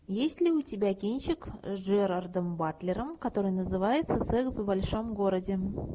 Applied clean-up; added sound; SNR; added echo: none; none; none; none.